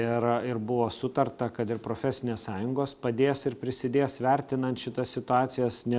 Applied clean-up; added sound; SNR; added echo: none; none; none; none.